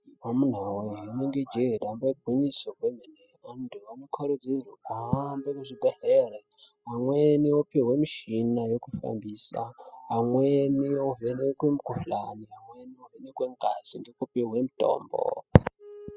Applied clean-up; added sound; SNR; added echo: classical method spectral subtraction.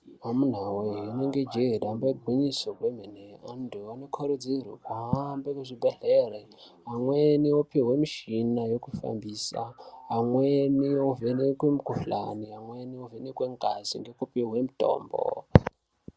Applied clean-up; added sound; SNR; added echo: none; none; none; none.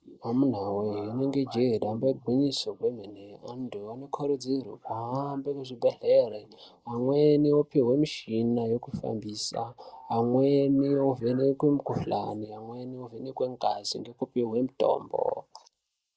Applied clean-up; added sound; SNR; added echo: neural mask model Resemble Enhance denoiser.